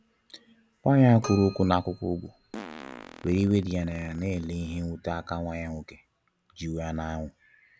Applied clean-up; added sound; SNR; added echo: none; Fart + Keyboard (musical); 19 dB; none.